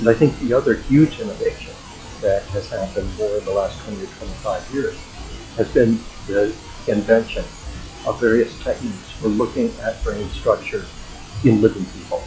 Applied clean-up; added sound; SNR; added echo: classical method log-MMSE.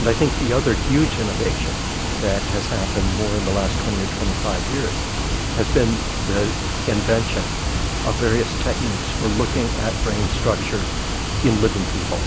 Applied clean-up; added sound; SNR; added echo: none; Water; -1 dB; none.